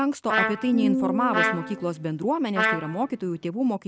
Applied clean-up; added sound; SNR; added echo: none; Trumpet + Piano; 1 dB; none.